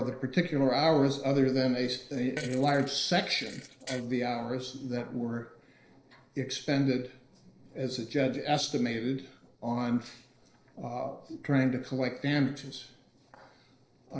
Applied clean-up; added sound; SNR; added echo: neural separator model SepFormer DNS4.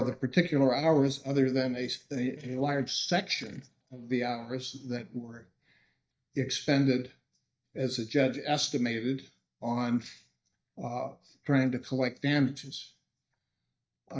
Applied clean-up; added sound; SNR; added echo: neural mask model DeepFilterNet 3.